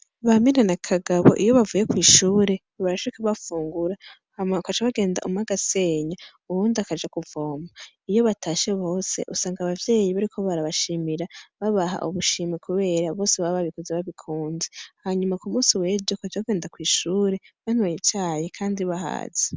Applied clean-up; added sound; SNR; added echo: none; none; none; none.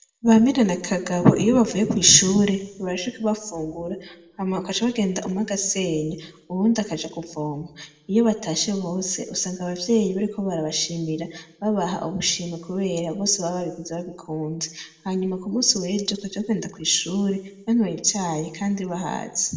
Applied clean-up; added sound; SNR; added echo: none; none; none; reverberation time 0.6 s.